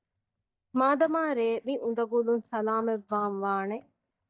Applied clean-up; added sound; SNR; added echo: neural mask model DeepFilterNet 3.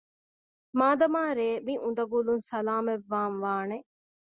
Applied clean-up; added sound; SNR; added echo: none; none; none; none.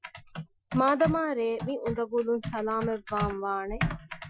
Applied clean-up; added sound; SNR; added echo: classical method Wiener filter.